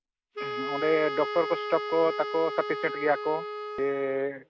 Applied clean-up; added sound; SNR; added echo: none; Wind instrument, woodwind instrument; 6 dB; none.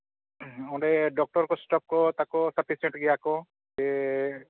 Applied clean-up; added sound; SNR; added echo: none; none; none; none.